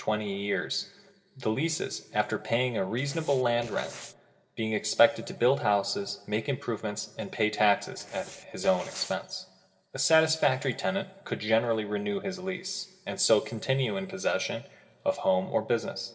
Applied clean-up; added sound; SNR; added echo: neural separator model SepFormer DNS4.